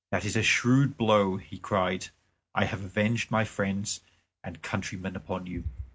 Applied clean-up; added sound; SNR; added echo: none; none; none; none.